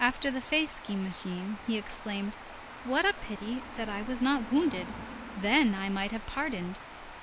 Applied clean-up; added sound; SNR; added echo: none; Water; 13 dB; none.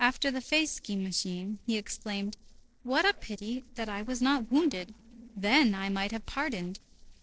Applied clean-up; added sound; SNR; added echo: neural separator model SepFormer DNS4.